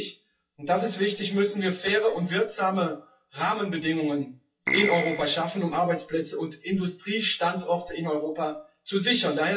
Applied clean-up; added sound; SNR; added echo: classical method WPE with log-MMSE.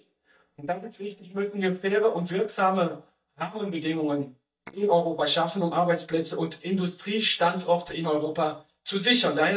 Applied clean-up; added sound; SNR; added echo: neural mask model DeepFilterNet 3.